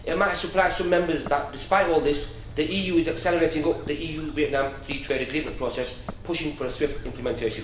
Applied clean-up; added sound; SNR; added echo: none; Bird; 12 dB; reverberation time 0.7 s.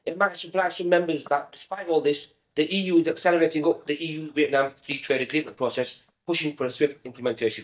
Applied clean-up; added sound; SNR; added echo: neural mask model DeepFilterNet 3.